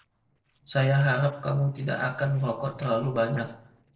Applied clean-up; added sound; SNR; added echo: neural separator model SepFormer DNS4.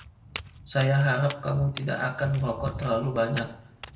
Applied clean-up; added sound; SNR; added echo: none; Walk, footsteps; 14 dB; reverberation time 0.6 s.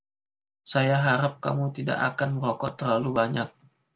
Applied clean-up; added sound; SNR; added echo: none; none; none; none.